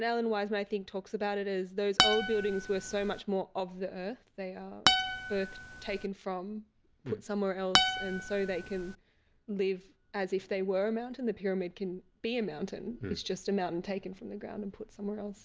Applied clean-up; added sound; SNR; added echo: none; Acoustic guitar; -3 dB; none.